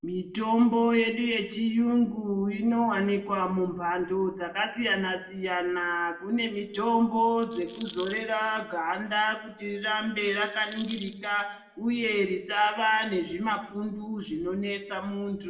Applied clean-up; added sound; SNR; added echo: none; Rattle; 10 dB; reverberation time 0.6 s.